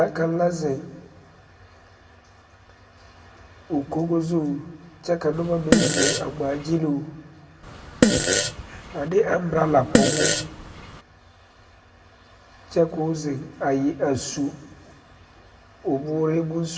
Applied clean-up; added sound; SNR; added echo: none; Fart; -3 dB; reverberation time 0.9 s.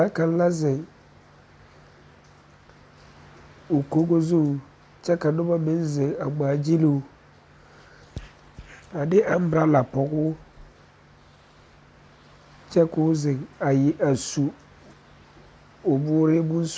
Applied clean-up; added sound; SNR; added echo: none; none; none; none.